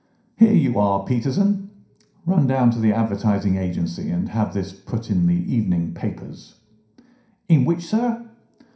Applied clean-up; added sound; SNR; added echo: none; none; none; reverberation time 0.5 s.